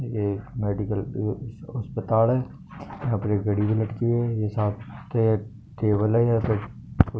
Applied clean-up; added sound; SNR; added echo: none; none; none; none.